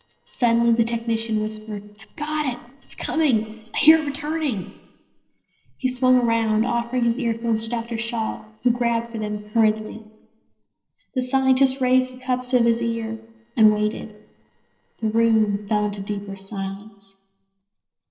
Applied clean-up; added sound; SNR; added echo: neural separator model SepFormer DNS4.